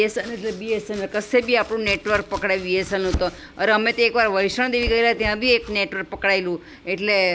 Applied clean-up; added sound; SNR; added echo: none; Domestic sounds, home sounds; 15 dB; none.